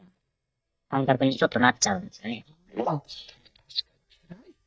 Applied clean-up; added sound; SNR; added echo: neural mask model DeepFilterNet 3.